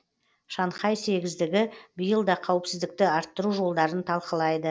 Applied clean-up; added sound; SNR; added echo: none; none; none; none.